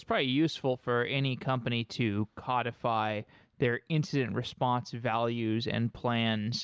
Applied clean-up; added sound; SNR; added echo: none; none; none; none.